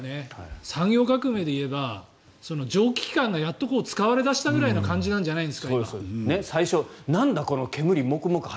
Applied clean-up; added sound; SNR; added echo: none; none; none; none.